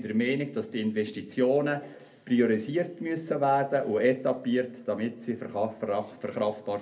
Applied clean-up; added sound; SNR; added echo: none; none; none; reverberation time 0.3 s.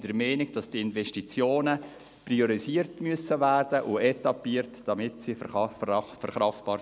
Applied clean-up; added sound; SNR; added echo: none; none; none; none.